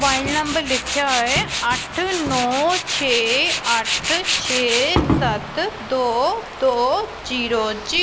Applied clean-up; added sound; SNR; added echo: none; Tools; 4 dB; none.